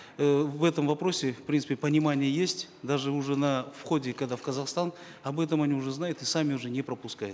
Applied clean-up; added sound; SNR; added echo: none; none; none; none.